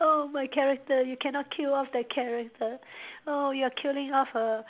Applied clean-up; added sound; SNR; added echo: none; none; none; none.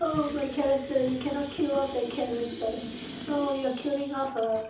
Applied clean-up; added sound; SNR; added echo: none; Sink (filling or washing) / Water tap, faucet; 12 dB; reverberation time 0.6 s.